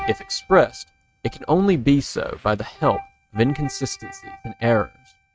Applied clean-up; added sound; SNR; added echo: neural mask model RNNoise.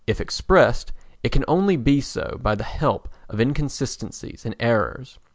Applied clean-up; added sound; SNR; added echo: none; none; none; none.